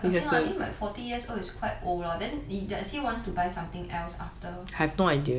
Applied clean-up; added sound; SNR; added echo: none; none; none; none.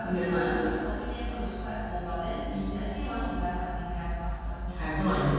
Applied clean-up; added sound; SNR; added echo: none; none; none; reverberation time 2.1 s.